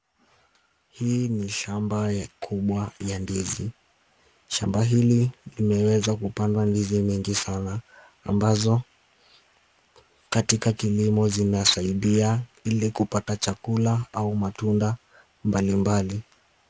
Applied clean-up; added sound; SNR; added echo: none; none; none; none.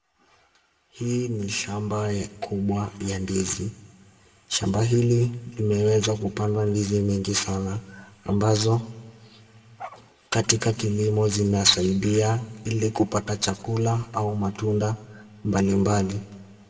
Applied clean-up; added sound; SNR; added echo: none; Dog; 19 dB; reverberation time 0.9 s.